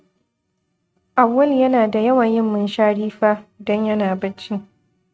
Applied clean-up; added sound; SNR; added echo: neural mask model RNNoise.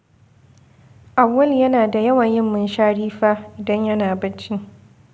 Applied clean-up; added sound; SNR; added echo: none; none; none; none.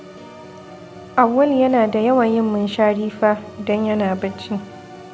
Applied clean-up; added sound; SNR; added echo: none; Organ; 19 dB; none.